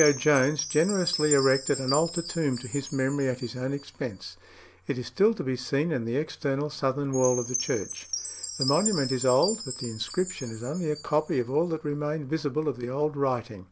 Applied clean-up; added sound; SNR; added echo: none; Chime; 10 dB; none.